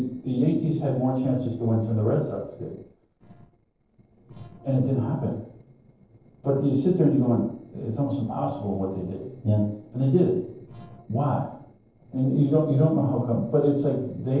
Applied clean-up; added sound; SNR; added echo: neural separator model SepFormer DNS4.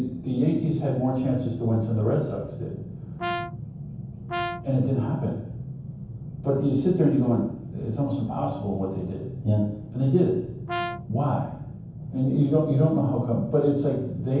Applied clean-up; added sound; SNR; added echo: none; Brass instrument; 9 dB; reverberation time 0.9 s.